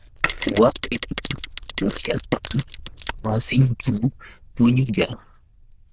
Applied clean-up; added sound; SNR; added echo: neural diffusion model UNIVERSE++.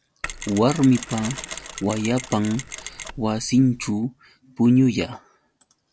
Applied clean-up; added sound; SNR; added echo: none; Mechanisms; 13 dB; none.